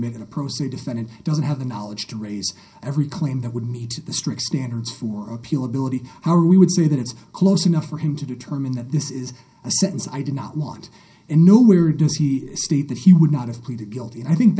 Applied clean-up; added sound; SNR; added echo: none; none; none; reverberation time 0.3 s.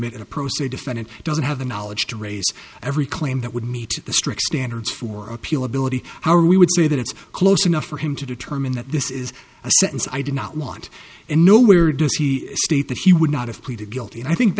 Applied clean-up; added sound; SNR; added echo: none; none; none; none.